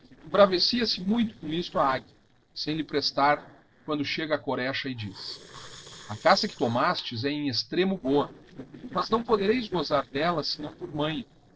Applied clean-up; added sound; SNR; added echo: neural separator model SepFormer DNS4.